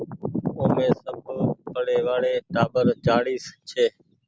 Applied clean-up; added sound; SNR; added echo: none; none; none; none.